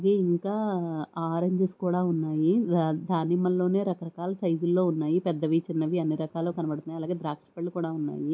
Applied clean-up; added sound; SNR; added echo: none; none; none; none.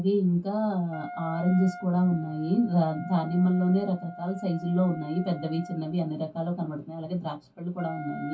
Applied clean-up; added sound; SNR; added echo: none; Wind instrument, woodwind instrument; 16 dB; reverberation time 0.1 s.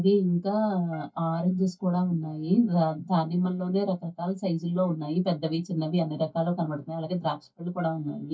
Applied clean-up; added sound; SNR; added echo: neural mask model DeepFilterNet 3.